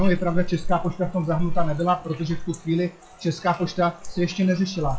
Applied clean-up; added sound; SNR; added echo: classical method WPE with log-MMSE.